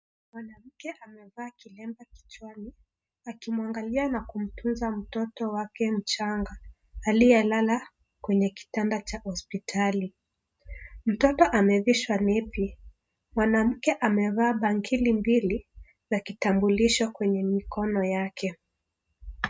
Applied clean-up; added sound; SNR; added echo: none; none; none; none.